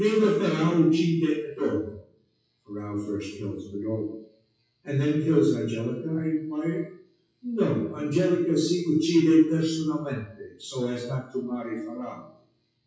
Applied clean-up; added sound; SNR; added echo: classical method WPE with log-MMSE.